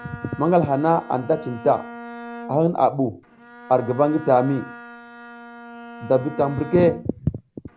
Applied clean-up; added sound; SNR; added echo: none; Bowed string instrument; 16 dB; none.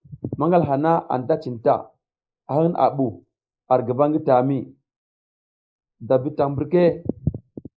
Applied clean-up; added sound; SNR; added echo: neural mask model Resemble Enhance denoiser.